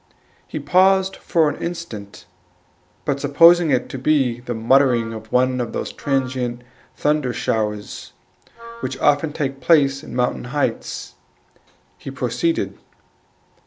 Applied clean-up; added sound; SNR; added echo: none; Wind instrument, woodwind instrument; 18 dB; none.